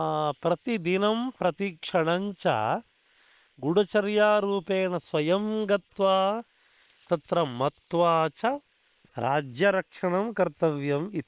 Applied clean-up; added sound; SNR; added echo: neural separator model SepFormer WHAM!.